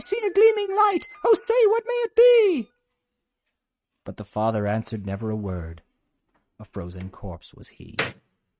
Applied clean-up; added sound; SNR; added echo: neural mask model RNNoise.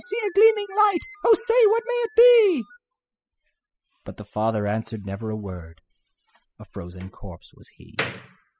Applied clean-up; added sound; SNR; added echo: classical method spectral subtraction.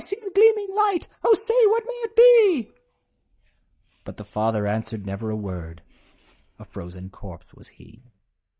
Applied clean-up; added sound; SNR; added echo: neural mask model DeepFilterNet 3.